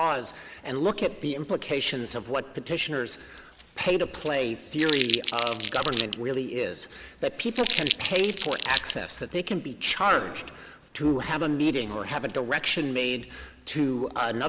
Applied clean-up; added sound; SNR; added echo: none; Crumpling, crinkling; 3 dB; none.